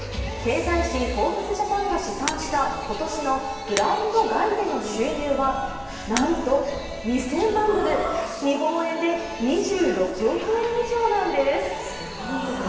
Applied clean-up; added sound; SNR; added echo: none; Shatter; 14 dB; reverberation time 1.3 s.